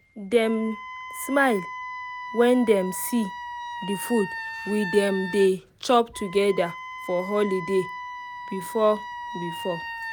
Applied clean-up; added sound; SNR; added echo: none; Wind instrument, woodwind instrument; 11 dB; none.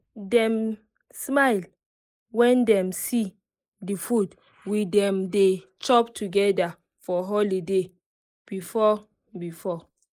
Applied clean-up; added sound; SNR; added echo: neural mask model Resemble Enhance denoiser.